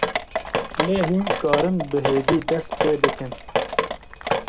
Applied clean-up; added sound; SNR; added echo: none; Drip; 0 dB; none.